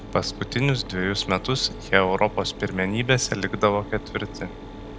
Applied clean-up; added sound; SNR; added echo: none; Mechanisms; 12 dB; none.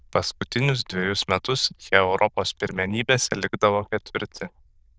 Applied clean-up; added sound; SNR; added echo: neural diffusion model UNIVERSE++.